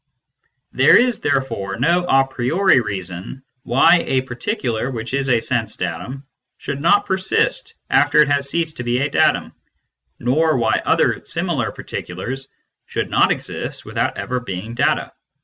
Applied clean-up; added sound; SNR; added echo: none; none; none; none.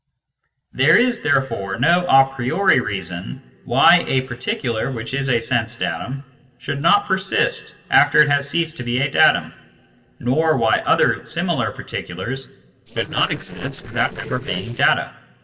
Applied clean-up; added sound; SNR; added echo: neural separator model SepFormer DNS4.